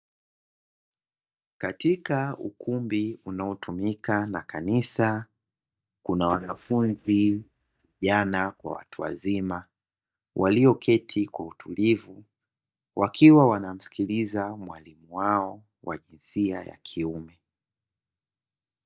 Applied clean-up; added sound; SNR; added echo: neural mask model DeepFilterNet 3.